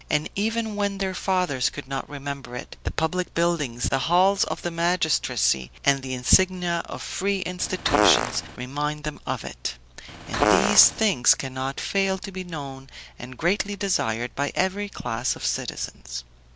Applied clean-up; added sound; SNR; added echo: none; Fart; -2 dB; none.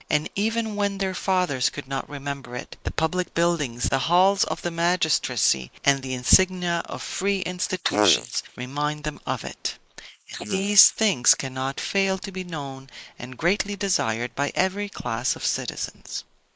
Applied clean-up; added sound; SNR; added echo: neural mask model Resemble Enhance denoiser.